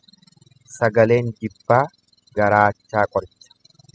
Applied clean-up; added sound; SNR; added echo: classical method spectral subtraction.